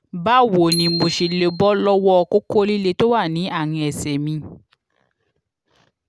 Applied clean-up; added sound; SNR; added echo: none; Bicycle bell; 11 dB; none.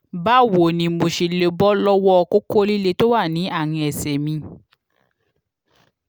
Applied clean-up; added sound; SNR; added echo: none; none; none; none.